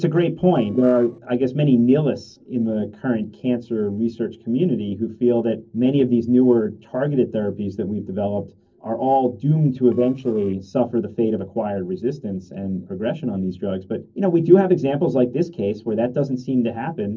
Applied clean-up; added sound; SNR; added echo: neural separator model SepFormer DNS4.